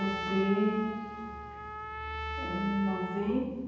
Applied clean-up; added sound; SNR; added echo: none; Trumpet; 6 dB; reverberation time 1.3 s.